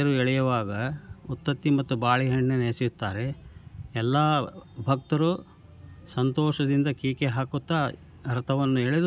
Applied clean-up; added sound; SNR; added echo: none; none; none; none.